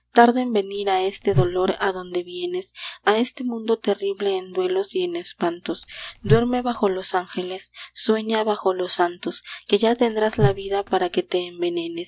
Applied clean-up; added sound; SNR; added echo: none; Whoosh, swoosh, swish; 6 dB; none.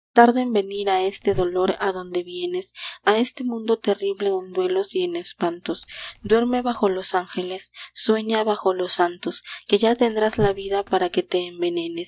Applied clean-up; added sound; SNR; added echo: neural mask model DeepFilterNet 3.